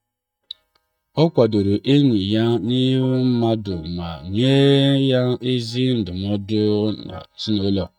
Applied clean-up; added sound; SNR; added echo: neural mask model DeepFilterNet 3.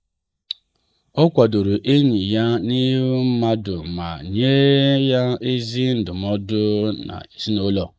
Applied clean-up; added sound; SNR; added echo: neural mask model Resemble Enhance denoiser.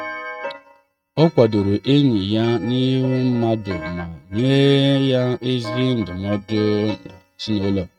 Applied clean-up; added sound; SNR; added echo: neural mask model RNNoise.